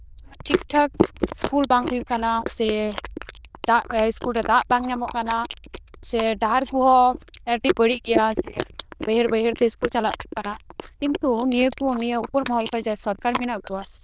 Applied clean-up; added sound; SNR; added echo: neural diffusion model UNIVERSE++.